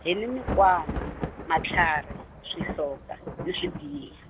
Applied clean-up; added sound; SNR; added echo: none; Thunder / Rain; 7 dB; none.